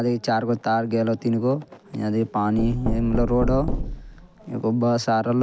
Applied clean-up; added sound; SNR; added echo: none; Knock; 4 dB; none.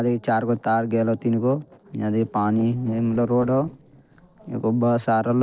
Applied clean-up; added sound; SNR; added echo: neural separator model SepFormer DNS4.